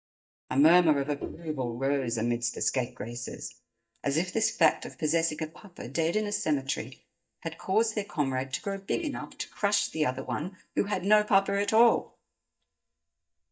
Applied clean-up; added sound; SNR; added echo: neural mask model DeepFilterNet 3.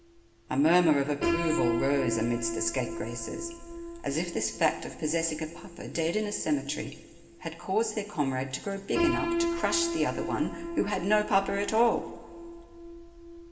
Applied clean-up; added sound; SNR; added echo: none; Piano; 6 dB; reverberation time 1.7 s.